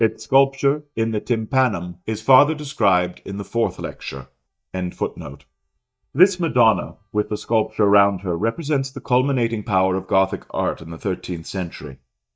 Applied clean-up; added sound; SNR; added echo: neural mask model DeepFilterNet 3.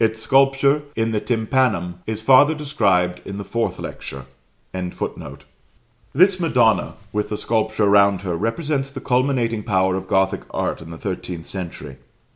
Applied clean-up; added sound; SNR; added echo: none; none; none; none.